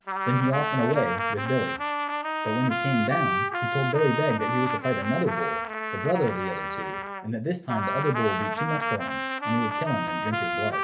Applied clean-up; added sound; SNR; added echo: none; Trumpet; 1 dB; reverberation time 0.3 s.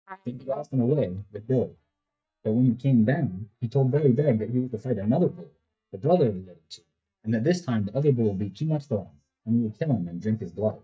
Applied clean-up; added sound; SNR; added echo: neural mask model DeepFilterNet 3.